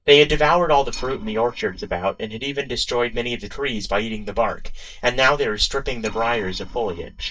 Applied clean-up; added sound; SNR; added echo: neural mask model DeepFilterNet 3.